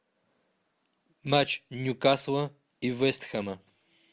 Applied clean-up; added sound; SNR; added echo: none; none; none; none.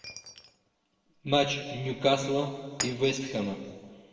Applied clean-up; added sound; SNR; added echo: none; Shatter; 14 dB; reverberation time 1.6 s.